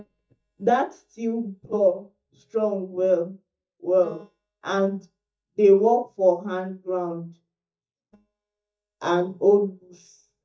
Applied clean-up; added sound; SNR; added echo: neural mask model DeepFilterNet 3.